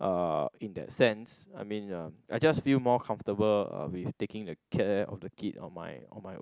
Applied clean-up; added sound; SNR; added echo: none; none; none; none.